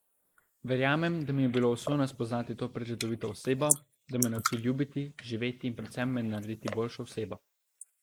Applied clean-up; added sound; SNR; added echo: neural mask model Resemble Enhance denoiser.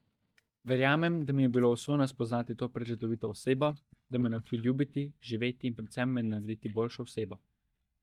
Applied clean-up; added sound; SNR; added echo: neural mask model DeepFilterNet 3.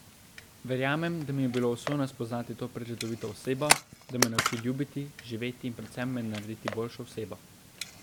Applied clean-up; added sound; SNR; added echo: none; Camera; 3 dB; none.